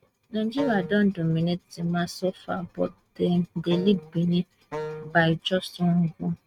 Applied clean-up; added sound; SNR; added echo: neural mask model RNNoise.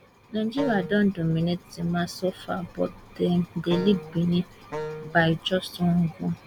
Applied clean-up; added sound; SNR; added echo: none; Wind instrument, woodwind instrument; 11 dB; none.